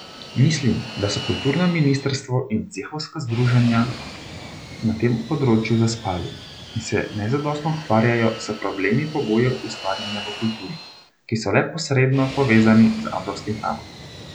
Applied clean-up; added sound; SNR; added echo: none; Fixed-wing aircraft, airplane; 15 dB; none.